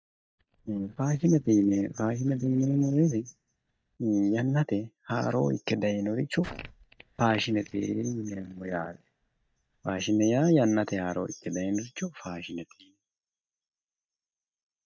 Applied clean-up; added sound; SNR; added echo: neural mask model DeepFilterNet 3.